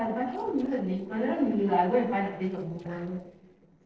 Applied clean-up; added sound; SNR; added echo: neural separator model SepFormer DNS4.